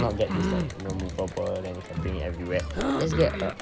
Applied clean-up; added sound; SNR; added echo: none; Cough + Crowd; 2 dB; none.